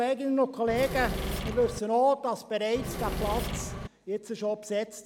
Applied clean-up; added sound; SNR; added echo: none; Engine / Mechanisms; 4 dB; none.